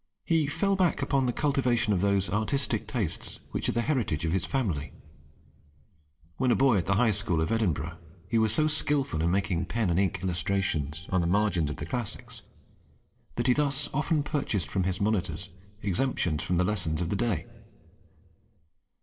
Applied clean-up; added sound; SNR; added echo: neural separator model SepFormer DNS4.